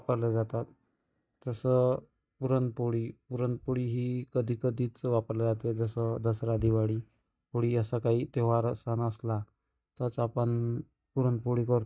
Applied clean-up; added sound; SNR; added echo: neural mask model DeepFilterNet 3.